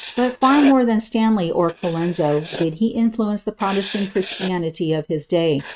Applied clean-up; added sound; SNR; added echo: neural mask model RNNoise.